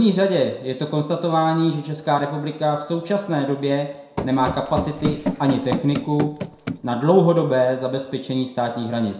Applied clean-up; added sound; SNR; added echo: none; Run; 6 dB; reverberation time 0.5 s.